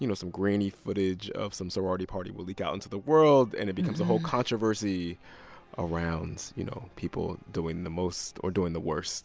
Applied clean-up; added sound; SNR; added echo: none; none; none; none.